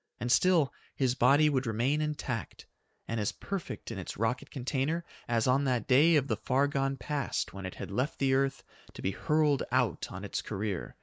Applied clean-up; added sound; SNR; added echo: none; none; none; none.